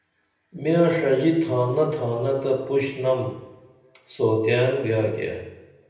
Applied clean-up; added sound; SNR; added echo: none; none; none; reverberation time 0.8 s.